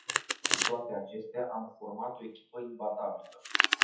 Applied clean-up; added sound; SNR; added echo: classical method WPE with log-MMSE.